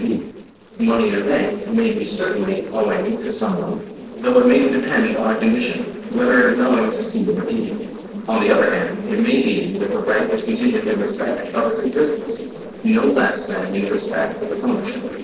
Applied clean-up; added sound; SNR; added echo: neural separator model SepFormer DNS4.